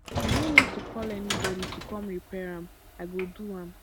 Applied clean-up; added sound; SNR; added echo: none; Sliding door / Train; -5 dB; none.